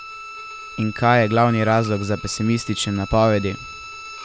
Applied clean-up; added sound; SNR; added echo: none; Bowed string instrument; 14 dB; none.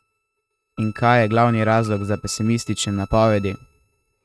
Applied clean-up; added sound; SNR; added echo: neural mask model RNNoise.